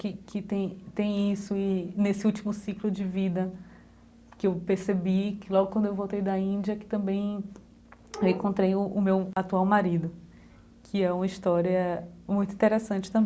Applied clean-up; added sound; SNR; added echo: none; none; none; none.